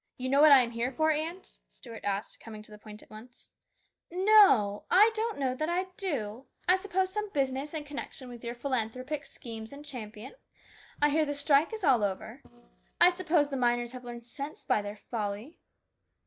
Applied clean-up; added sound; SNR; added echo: neural mask model DeepFilterNet 3.